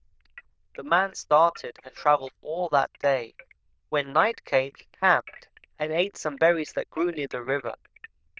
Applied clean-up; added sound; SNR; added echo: neural diffusion model UNIVERSE++.